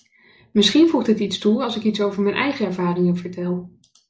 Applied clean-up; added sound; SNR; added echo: none; none; none; none.